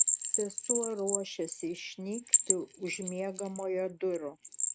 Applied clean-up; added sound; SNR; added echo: neural mask model RNNoise.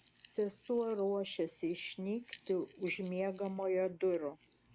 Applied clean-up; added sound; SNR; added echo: none; Bell; -5 dB; none.